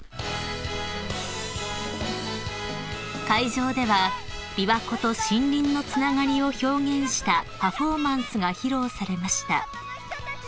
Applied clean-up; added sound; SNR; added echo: none; Walk, footsteps; 17 dB; none.